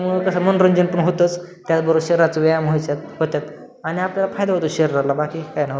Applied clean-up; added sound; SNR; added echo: none; none; none; none.